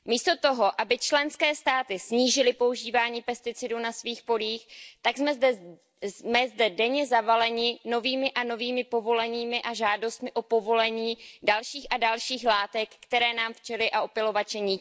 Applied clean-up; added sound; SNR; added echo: none; none; none; none.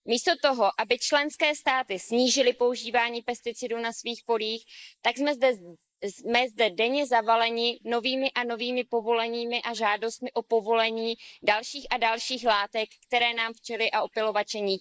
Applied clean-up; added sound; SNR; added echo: neural mask model Resemble Enhance denoiser.